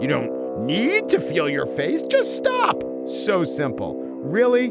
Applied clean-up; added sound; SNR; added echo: none; Brass instrument; 6 dB; none.